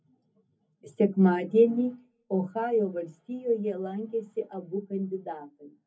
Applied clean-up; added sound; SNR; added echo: none; none; none; reverberation time 0.3 s.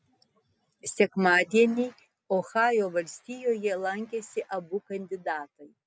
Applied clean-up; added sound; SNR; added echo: none; none; none; none.